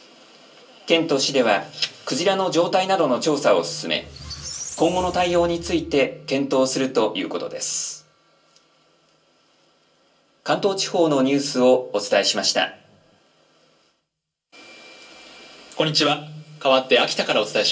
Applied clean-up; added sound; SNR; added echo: none; Squeak; 14 dB; reverberation time 0.2 s.